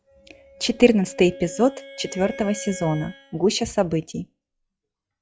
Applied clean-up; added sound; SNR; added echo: classical method log-MMSE.